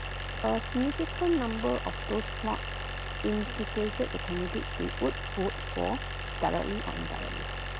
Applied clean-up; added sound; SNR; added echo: none; Idling; 3 dB; none.